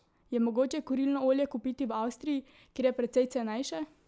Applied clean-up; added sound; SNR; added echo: none; none; none; none.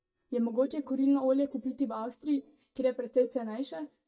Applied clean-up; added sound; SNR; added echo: neural mask model DeepFilterNet 3.